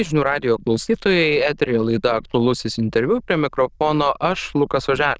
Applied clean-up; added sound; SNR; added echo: neural diffusion model UNIVERSE++.